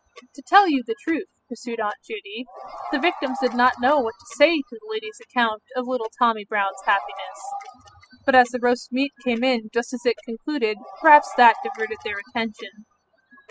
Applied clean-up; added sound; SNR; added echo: classical method spectral subtraction.